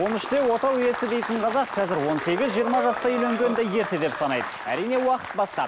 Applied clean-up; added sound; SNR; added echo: none; Breathing; 11 dB; none.